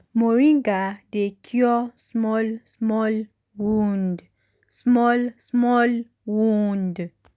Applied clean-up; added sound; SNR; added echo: none; none; none; none.